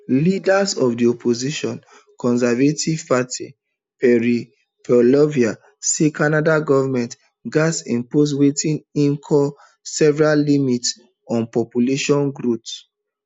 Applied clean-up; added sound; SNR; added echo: none; none; none; none.